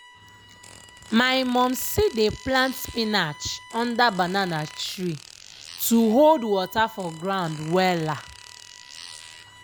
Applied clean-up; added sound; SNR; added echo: none; Bowed string instrument + Fart; 19 dB; none.